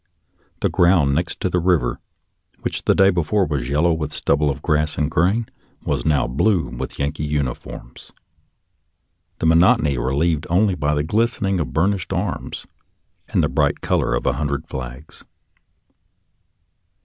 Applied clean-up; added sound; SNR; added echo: none; none; none; none.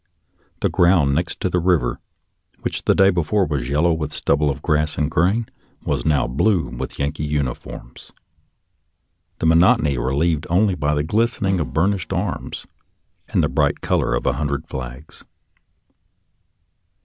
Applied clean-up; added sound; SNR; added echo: none; Snare drum; 14 dB; none.